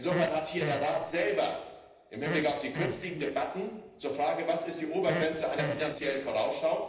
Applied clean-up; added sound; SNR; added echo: neural separator model SepFormer DNS4.